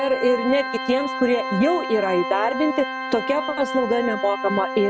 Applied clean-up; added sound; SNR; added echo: none; Organ; 6 dB; none.